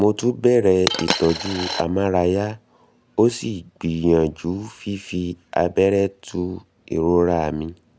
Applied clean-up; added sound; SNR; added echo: none; Coin (dropping); 4 dB; none.